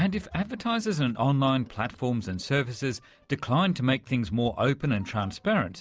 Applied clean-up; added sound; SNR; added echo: none; none; none; none.